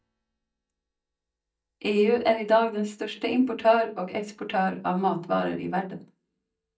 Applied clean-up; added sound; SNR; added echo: neural mask model DeepFilterNet 3.